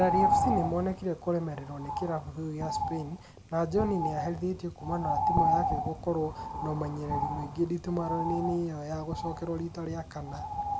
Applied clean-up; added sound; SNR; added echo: none; Bird; 0 dB; none.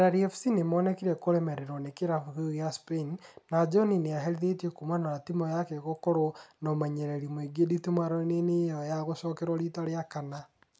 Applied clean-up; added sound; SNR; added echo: none; none; none; none.